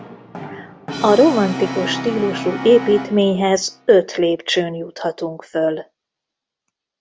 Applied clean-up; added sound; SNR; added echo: none; Brass instrument; 12 dB; none.